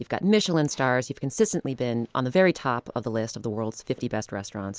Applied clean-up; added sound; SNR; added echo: none; none; none; none.